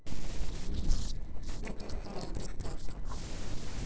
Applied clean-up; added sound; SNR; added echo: neural separator model SepFormer DNS4.